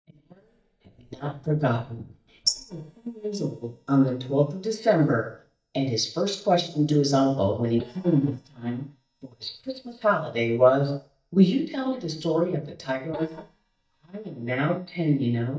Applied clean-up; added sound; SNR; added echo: neural mask model DeepFilterNet 3.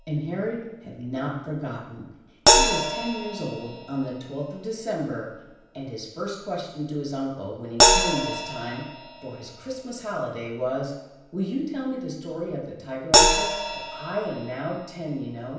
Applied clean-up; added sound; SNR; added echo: none; Crash cymbal; -5 dB; reverberation time 0.9 s.